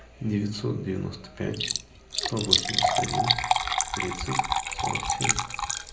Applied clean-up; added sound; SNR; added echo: none; Liquid; -5 dB; reverberation time 0.5 s.